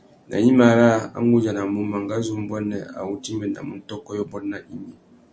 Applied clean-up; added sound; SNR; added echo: none; none; none; none.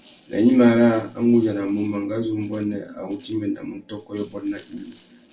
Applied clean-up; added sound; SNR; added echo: none; Rattle (instrument); 16 dB; reverberation time 0.2 s.